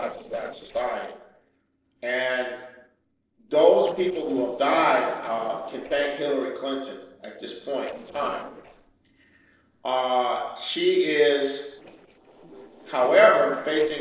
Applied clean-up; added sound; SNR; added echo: neural separator model SepFormer DNS4.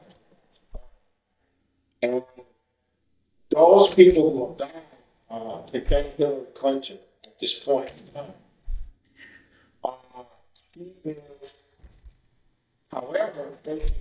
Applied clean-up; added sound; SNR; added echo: neural mask model DeepFilterNet 3.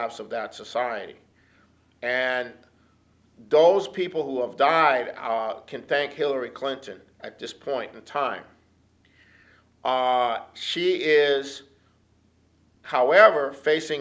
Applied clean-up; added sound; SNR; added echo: none; none; none; none.